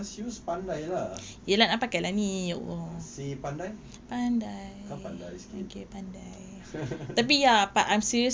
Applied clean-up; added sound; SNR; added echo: none; none; none; none.